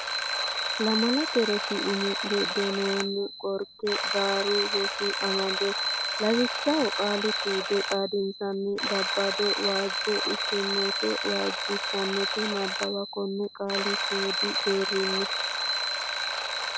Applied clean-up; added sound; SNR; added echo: none; Alarm; 0 dB; none.